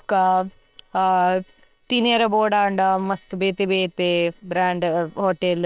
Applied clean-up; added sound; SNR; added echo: neural separator model SepFormer WHAM!.